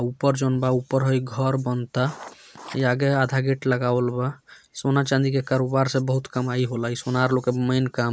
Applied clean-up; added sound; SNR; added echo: none; Writing; 19 dB; none.